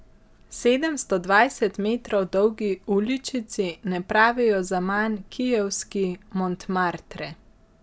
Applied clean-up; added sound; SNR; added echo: none; none; none; none.